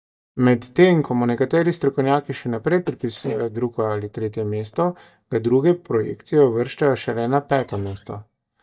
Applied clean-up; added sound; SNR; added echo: neural mask model DeepFilterNet 3.